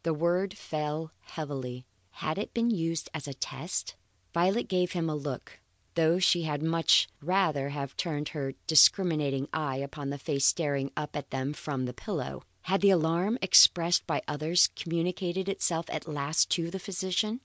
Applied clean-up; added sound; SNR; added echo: none; none; none; none.